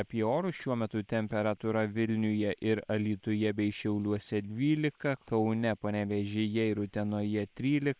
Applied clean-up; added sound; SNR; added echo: neural separator model SepFormer WHAM!.